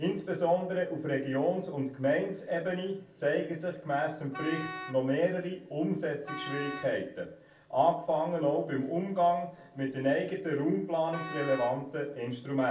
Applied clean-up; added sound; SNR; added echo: none; Wind instrument, woodwind instrument; 12 dB; reverberation time 0.4 s.